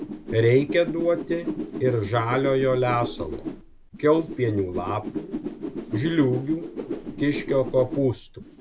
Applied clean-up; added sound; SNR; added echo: none; Whoosh, swoosh, swish; 8 dB; none.